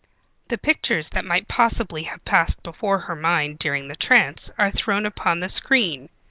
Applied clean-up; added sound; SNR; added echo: none; none; none; none.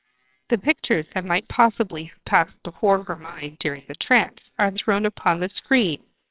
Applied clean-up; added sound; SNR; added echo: neural separator model SepFormer WHAMR!.